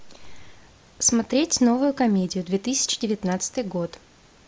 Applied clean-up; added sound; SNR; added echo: neural mask model Resemble Enhance denoiser.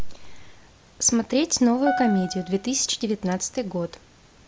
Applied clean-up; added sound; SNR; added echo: none; Piano; 8 dB; none.